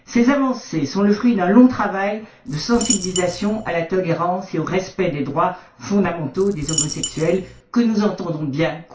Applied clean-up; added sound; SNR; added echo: none; Coin (dropping); 8 dB; reverberation time 0.3 s.